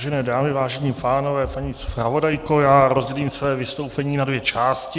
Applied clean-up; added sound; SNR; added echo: none; none; none; none.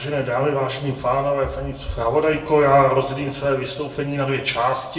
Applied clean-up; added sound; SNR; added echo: none; none; none; reverberation time 0.7 s.